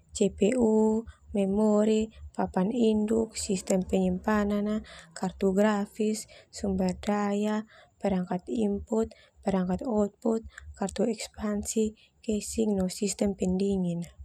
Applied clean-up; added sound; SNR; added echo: none; none; none; none.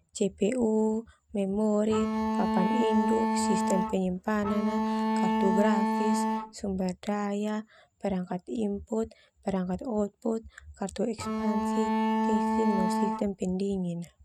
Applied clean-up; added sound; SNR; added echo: neural mask model RNNoise.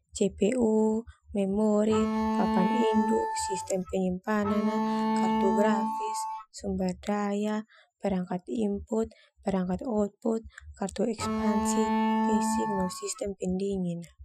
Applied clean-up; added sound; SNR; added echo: classical method Wiener filter.